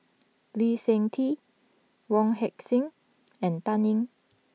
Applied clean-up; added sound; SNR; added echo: none; none; none; none.